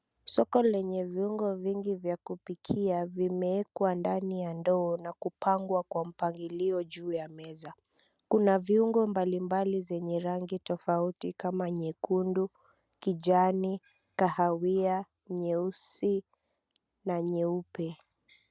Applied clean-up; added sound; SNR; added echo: none; none; none; none.